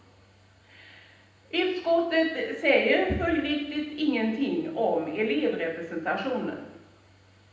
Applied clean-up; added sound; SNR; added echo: none; none; none; reverberation time 0.9 s.